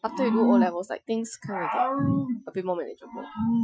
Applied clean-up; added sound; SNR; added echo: classical method Wiener filter.